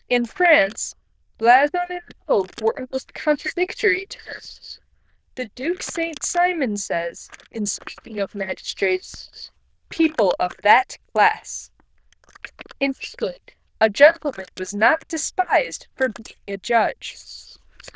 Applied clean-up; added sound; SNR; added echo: neural diffusion model UNIVERSE++.